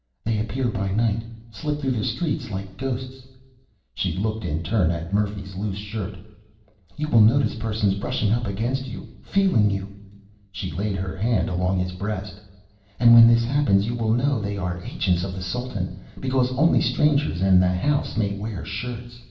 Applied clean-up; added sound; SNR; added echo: none; none; none; reverberation time 0.8 s.